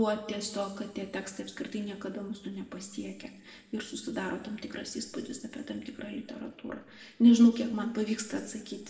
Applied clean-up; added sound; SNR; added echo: none; none; none; reverberation time 1.2 s.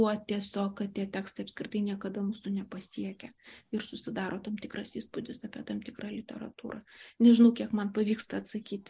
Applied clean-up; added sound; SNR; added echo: none; none; none; none.